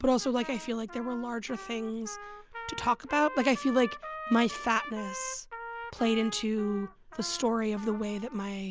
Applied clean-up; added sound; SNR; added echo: none; Trumpet; 13 dB; none.